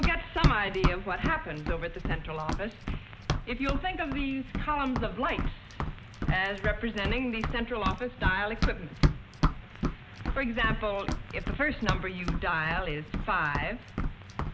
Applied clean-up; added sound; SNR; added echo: none; Run; 0 dB; none.